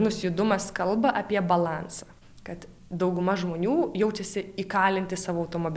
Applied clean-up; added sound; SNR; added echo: none; none; none; none.